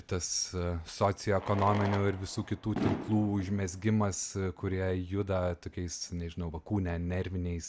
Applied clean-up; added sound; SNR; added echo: none; Fireworks; 11 dB; none.